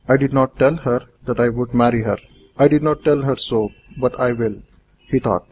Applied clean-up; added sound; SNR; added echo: none; none; none; none.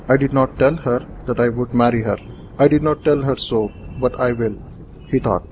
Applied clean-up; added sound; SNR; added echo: none; Thunder; 17 dB; none.